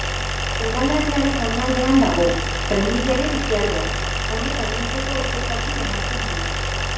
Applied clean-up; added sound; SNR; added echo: none; Idling; 0 dB; reverberation time 0.9 s.